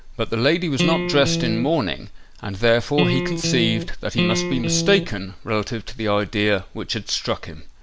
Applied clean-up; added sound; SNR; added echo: none; Electric guitar; 1 dB; none.